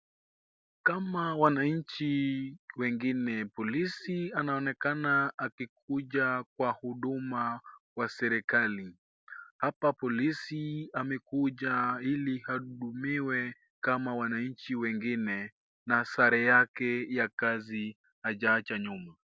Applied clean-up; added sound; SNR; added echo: none; none; none; none.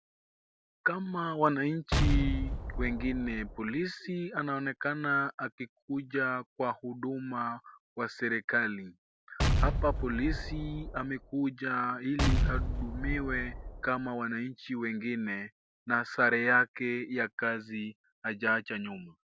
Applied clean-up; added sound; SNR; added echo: none; Explosion; -2 dB; none.